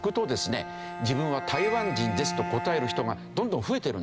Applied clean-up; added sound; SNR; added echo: none; Bowed string instrument; 7 dB; none.